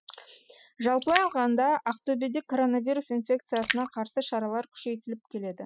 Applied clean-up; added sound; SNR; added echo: classical method spectral subtraction.